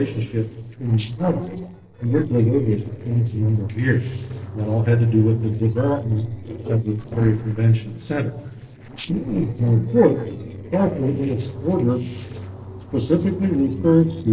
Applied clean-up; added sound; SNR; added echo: neural separator model SepFormer DNS4.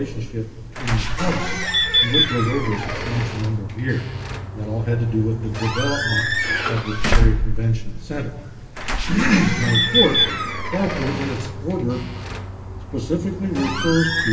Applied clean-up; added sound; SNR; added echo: none; Squeak / Slam / Alarm / Wood; 0 dB; reverberation time 2.2 s.